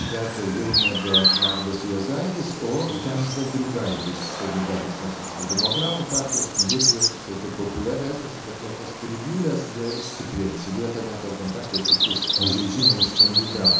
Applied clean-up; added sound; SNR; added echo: none; Bird vocalization, bird call, bird song; -2 dB; reverberation time 1.0 s.